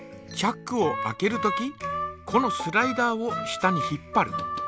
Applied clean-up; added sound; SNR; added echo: none; Bowed string instrument; 16 dB; none.